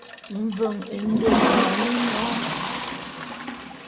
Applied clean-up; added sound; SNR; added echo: none; Toilet flush; -2 dB; none.